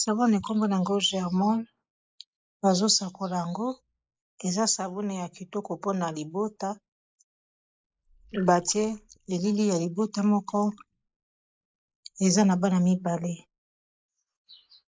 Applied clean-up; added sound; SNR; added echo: neural mask model Resemble Enhance denoiser.